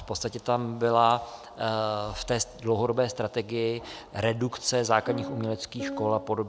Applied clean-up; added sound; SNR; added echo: none; Piano; 8 dB; none.